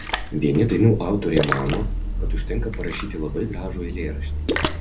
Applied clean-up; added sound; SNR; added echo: none; Splash, splatter; 2 dB; reverberation time 0.3 s.